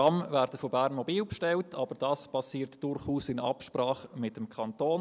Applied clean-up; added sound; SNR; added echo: none; none; none; none.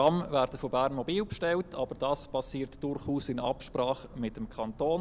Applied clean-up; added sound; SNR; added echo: none; Boat, Water vehicle; 19 dB; none.